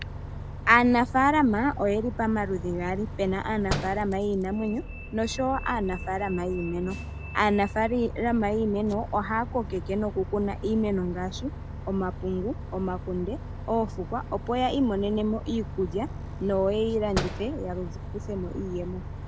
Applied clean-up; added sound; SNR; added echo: none; Slam + Bus; 8 dB; none.